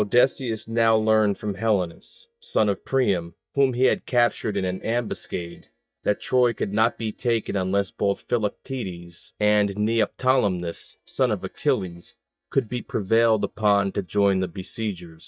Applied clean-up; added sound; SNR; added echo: neural mask model DeepFilterNet 3.